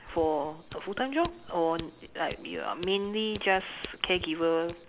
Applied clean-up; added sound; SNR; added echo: none; Scissors; 17 dB; none.